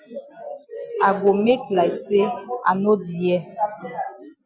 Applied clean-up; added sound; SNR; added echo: none; none; none; none.